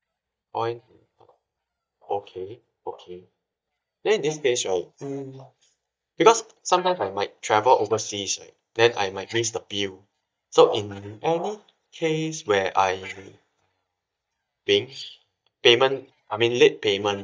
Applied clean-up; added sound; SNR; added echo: neural mask model DeepFilterNet 3.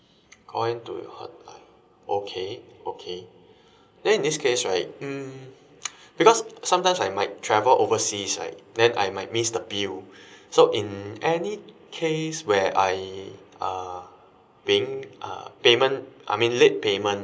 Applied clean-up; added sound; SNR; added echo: none; none; none; none.